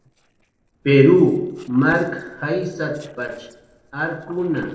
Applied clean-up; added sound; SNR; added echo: neural separator model SepFormer DNS4.